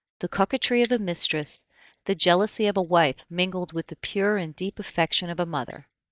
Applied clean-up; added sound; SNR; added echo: neural mask model DeepFilterNet 3.